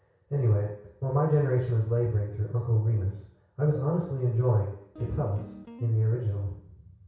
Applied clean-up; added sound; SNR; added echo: none; Guitar; 17 dB; reverberation time 0.6 s.